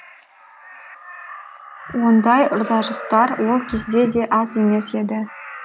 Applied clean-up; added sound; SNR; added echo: none; Crow; 15 dB; none.